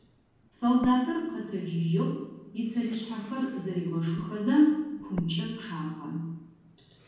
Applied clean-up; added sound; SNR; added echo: none; Breathing; 19 dB; reverberation time 1.2 s.